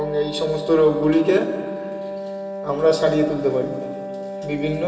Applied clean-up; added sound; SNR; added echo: none; Wind instrument, woodwind instrument; 8 dB; reverberation time 2.5 s.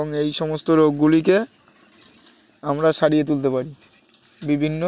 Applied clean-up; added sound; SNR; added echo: none; none; none; none.